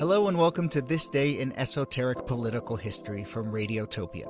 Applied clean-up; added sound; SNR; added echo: none; none; none; none.